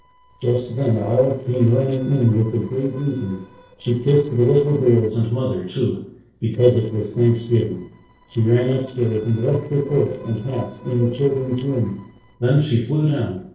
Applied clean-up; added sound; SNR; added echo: neural separator model SepFormer DNS4.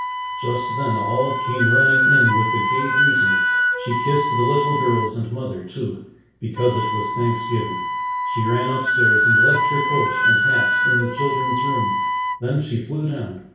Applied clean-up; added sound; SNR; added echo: none; Wind instrument, woodwind instrument; -4 dB; reverberation time 0.6 s.